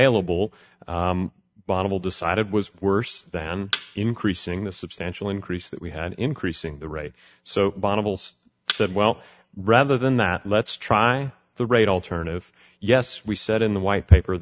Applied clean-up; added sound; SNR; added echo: neural mask model RNNoise.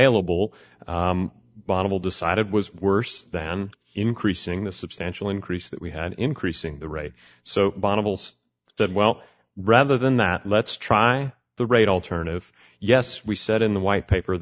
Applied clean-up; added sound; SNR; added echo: neural mask model DeepFilterNet 3.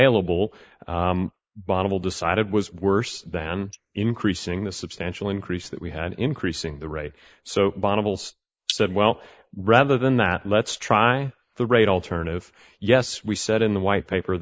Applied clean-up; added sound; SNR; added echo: neural mask model Resemble Enhance denoiser.